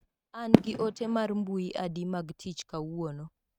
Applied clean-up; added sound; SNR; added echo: neural mask model RNNoise.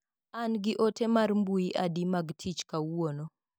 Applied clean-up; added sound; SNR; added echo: none; none; none; none.